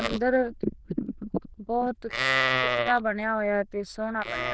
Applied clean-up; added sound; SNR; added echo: neural diffusion model UNIVERSE++.